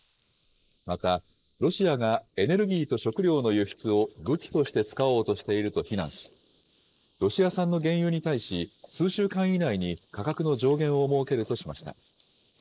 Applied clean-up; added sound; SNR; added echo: neural mask model Resemble Enhance denoiser.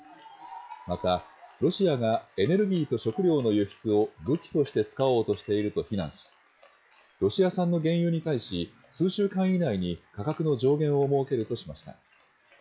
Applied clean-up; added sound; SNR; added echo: classical method log-MMSE.